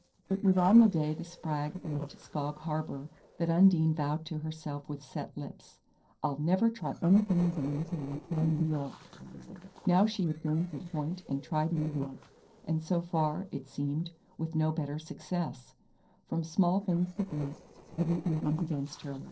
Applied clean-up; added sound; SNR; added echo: neural separator model SepFormer DNS4.